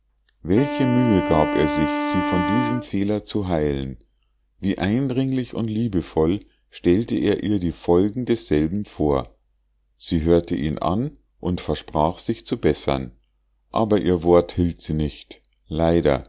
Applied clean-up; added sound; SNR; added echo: none; Wind instrument, woodwind instrument; 4 dB; none.